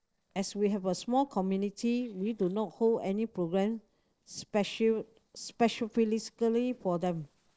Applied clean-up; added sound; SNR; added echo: neural separator model SepFormer DNS4.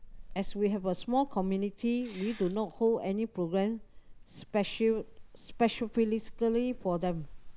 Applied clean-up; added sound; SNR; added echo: none; Meow / Purr; 14 dB; none.